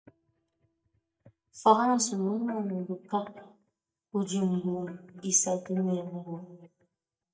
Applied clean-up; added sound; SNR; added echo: neural mask model DeepFilterNet 3.